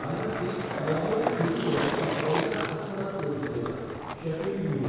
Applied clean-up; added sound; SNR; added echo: none; Skateboard; 3 dB; reverberation time 2.0 s.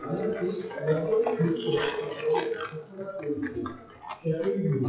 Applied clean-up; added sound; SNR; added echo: classical method WPE with log-MMSE.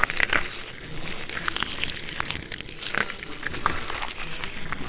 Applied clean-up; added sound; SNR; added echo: neural separator model SepFormer WHAMR!.